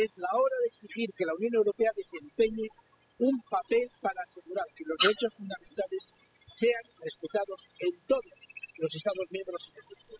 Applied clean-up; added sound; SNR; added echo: classical method spectral subtraction.